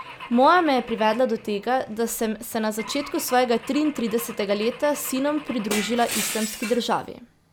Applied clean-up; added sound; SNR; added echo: none; Glass / Engine / Car; 13 dB; none.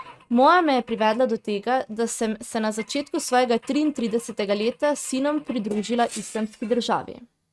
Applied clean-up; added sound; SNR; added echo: neural mask model RNNoise.